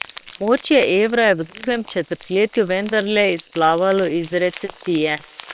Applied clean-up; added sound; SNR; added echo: neural separator model SepFormer WHAM!.